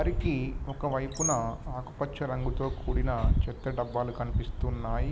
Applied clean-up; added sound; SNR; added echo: none; Bird; -1 dB; none.